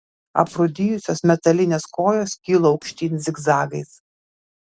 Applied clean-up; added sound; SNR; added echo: neural separator model SepFormer DNS4.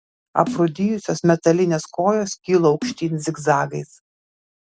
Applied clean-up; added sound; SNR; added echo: none; Snare drum; 11 dB; none.